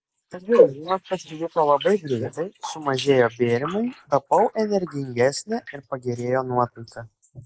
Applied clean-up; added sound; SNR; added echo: neural mask model Resemble Enhance denoiser.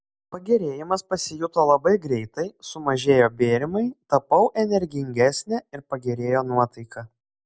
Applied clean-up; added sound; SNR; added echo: none; none; none; none.